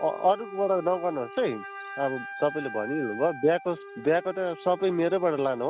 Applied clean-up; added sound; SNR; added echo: none; Wind instrument, woodwind instrument; 14 dB; none.